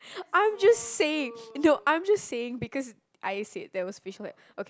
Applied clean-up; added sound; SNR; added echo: none; none; none; none.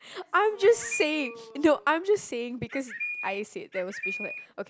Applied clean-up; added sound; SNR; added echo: none; Bird; 8 dB; none.